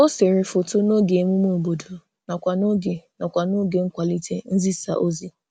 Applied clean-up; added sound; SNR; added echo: none; none; none; none.